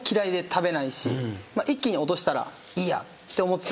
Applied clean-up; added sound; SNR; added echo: none; none; none; none.